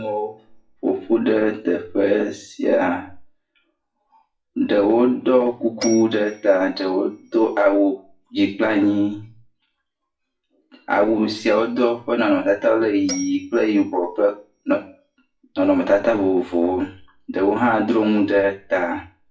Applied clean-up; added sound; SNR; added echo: classical method WPE with log-MMSE.